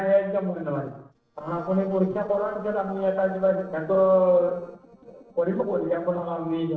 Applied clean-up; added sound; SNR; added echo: neural separator model SepFormer DNS4.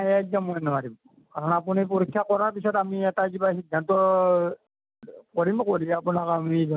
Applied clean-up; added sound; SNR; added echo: none; none; none; none.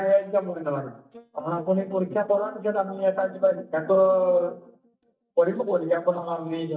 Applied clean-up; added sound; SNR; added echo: neural mask model DeepFilterNet 3.